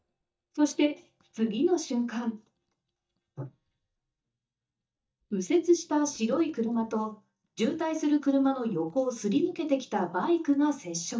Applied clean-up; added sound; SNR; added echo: neural mask model DeepFilterNet 3.